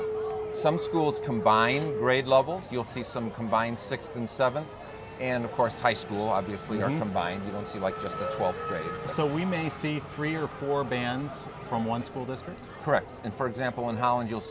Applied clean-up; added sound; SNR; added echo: none; Race car, auto racing / Accelerating, revving, vroom; 15 dB; none.